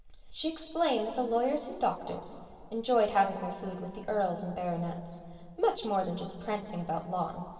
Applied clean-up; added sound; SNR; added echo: none; none; none; reverberation time 2.7 s.